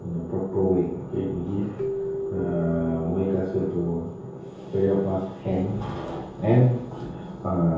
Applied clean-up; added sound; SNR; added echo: none; Keyboard (musical); 12 dB; reverberation time 0.7 s.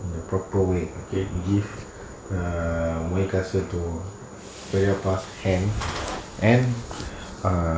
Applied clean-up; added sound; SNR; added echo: none; none; none; none.